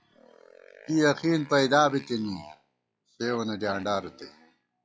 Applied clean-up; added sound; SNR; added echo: classical method log-MMSE.